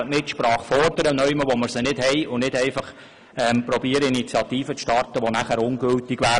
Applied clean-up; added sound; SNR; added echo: none; none; none; none.